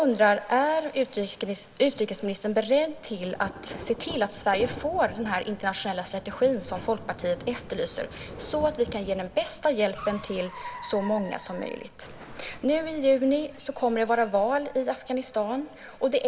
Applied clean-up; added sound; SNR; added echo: none; Car + Thunder; 17 dB; none.